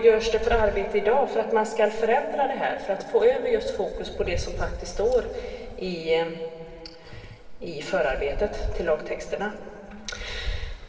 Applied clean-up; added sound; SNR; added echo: none; Wind; 11 dB; reverberation time 2.7 s.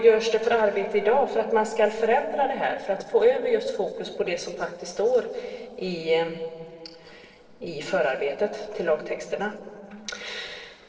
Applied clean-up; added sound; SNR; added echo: neural separator model SepFormer DNS4.